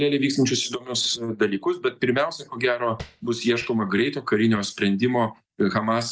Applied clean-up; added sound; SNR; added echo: neural mask model DeepFilterNet 3.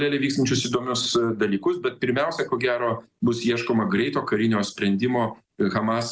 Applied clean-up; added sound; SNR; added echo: none; none; none; none.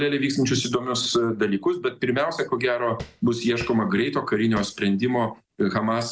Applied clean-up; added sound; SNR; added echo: none; Tap; 17 dB; none.